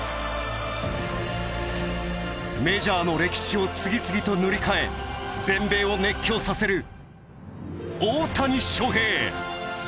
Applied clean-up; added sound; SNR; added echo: none; none; none; none.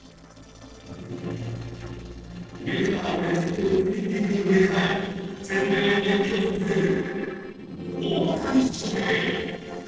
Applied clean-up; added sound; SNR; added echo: neural separator model SepFormer DNS4.